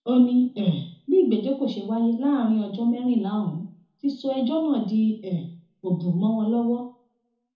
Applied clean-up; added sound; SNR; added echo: none; none; none; reverberation time 0.7 s.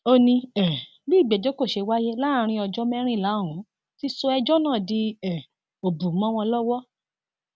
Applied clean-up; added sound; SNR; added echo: none; none; none; none.